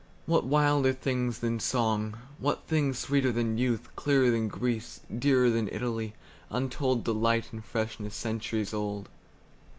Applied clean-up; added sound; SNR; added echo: none; none; none; none.